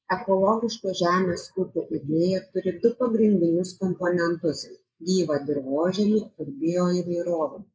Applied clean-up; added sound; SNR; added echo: neural mask model Resemble Enhance denoiser.